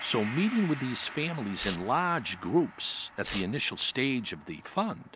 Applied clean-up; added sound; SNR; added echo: none; Tearing + Gong; 13 dB; none.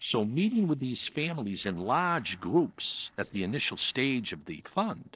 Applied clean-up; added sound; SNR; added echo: neural separator model SepFormer DNS4.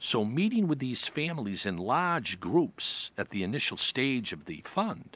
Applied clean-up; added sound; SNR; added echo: none; none; none; none.